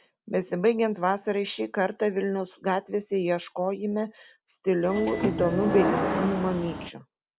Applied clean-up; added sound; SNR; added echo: none; Subway, metro, underground / Sliding door; 2 dB; none.